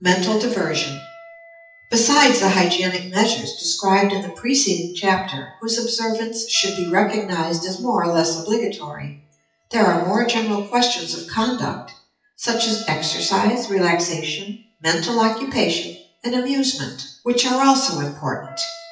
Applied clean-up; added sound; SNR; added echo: classical method WPE with log-MMSE.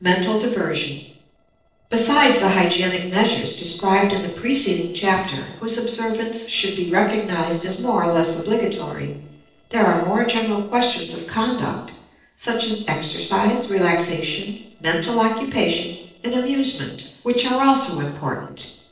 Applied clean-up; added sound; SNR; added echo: neural separator model SepFormer DNS4.